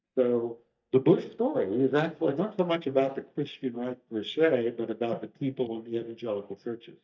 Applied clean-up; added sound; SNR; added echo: neural mask model DeepFilterNet 3.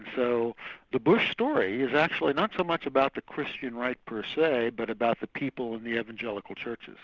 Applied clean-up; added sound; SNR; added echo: none; none; none; none.